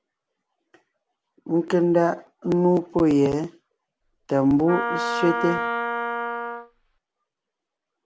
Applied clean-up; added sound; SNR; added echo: none; Wind instrument, woodwind instrument; 3 dB; none.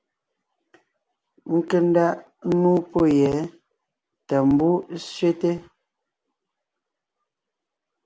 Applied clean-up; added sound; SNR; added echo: none; none; none; none.